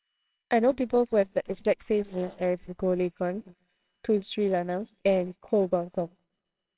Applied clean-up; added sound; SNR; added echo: neural separator model SepFormer WHAMR!.